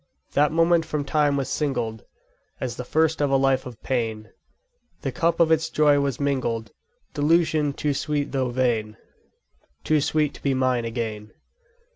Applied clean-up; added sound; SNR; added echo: none; none; none; none.